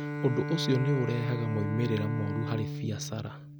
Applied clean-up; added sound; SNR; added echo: none; Bowed string instrument; 4 dB; none.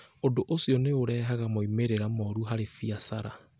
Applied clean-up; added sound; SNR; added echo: none; none; none; none.